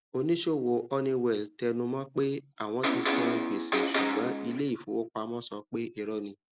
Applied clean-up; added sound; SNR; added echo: none; Electric guitar; -2 dB; none.